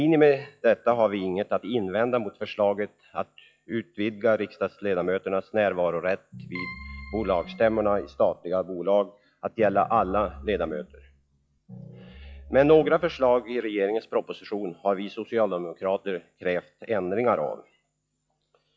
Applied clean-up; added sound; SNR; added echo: classical method log-MMSE.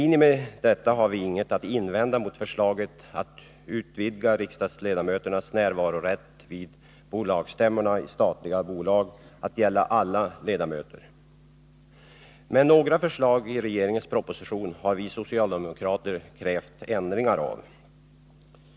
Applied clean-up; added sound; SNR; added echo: none; none; none; none.